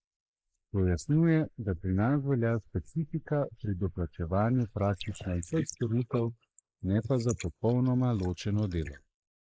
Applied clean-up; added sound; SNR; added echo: neural mask model Resemble Enhance denoiser.